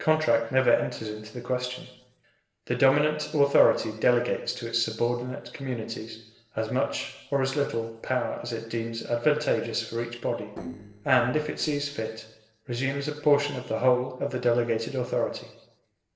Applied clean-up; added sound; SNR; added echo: neural separator model SepFormer DNS4.